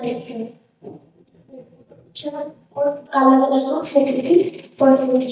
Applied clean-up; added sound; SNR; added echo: neural mask model DeepFilterNet 3.